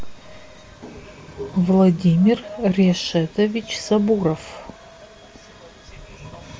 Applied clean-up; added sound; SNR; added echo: none; none; none; none.